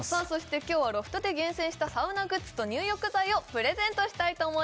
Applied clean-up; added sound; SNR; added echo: none; none; none; none.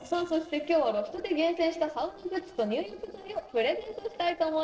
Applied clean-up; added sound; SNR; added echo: neural separator model SepFormer DNS4.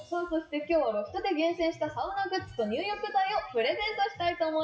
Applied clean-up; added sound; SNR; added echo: classical method WPE with log-MMSE.